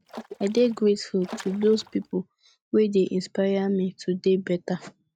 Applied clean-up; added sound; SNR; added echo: neural mask model RNNoise.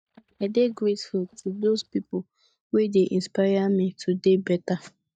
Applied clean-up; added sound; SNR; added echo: neural mask model DeepFilterNet 3.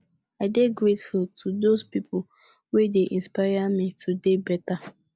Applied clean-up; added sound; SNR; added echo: none; none; none; none.